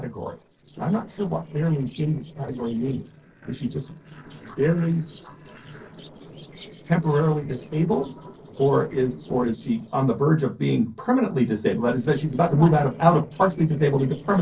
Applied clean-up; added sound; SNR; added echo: neural separator model SepFormer DNS4.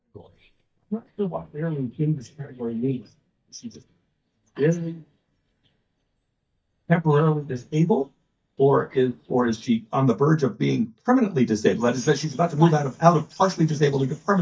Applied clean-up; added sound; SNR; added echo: neural mask model DeepFilterNet 3.